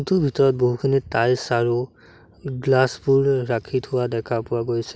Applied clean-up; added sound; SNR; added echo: none; none; none; none.